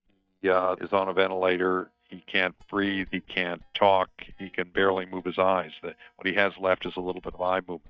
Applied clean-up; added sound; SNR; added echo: neural mask model DeepFilterNet 3.